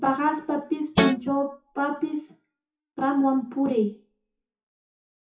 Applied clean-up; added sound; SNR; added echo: classical method WPE with log-MMSE.